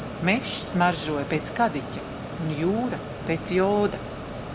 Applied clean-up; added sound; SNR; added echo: none; Mechanisms; 8 dB; none.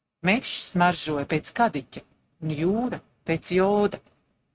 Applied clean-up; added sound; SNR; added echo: neural mask model RNNoise.